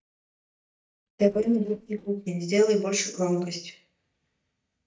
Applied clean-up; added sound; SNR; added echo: neural mask model DeepFilterNet 3.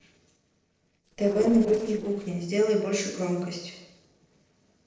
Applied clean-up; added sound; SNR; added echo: neural separator model SepFormer DNS4.